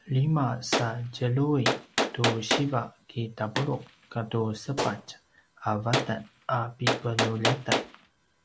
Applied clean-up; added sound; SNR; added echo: none; Gunshot, gunfire; 3 dB; none.